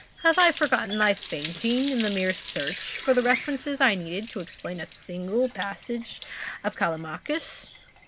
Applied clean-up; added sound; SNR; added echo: none; Water tap, faucet; 12 dB; none.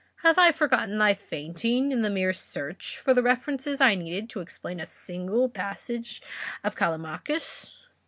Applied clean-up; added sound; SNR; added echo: none; none; none; none.